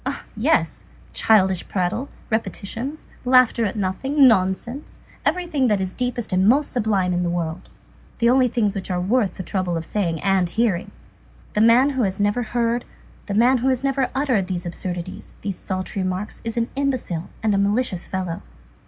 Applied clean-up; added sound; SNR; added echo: none; none; none; none.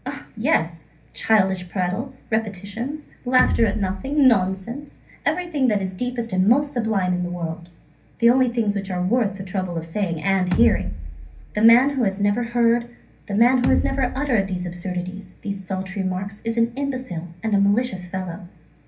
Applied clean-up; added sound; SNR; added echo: none; Bass drum; 5 dB; reverberation time 0.3 s.